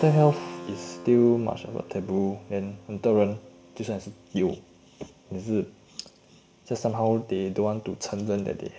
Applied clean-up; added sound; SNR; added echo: none; Keyboard (musical); 19 dB; reverberation time 0.5 s.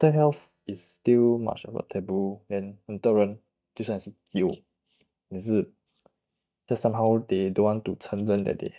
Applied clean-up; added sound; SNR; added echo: neural mask model DeepFilterNet 3.